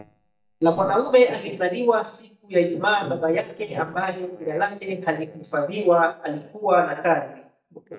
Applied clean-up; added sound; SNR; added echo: neural mask model DeepFilterNet 3.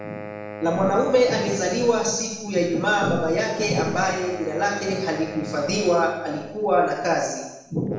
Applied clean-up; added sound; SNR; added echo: none; Wind instrument, woodwind instrument; 14 dB; reverberation time 0.9 s.